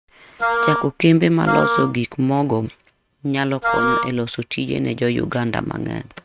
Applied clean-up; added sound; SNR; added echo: neural mask model RNNoise.